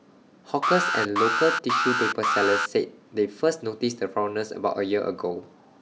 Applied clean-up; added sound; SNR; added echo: none; Alarm; 0 dB; none.